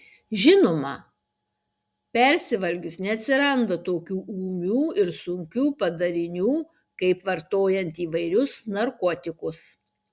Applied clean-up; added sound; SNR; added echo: none; none; none; none.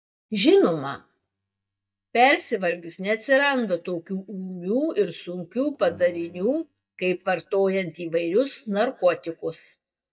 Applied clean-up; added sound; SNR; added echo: neural mask model DeepFilterNet 3.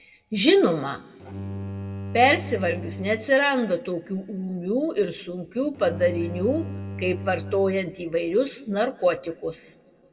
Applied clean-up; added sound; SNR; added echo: none; Bowed string instrument; 12 dB; reverberation time 1.2 s.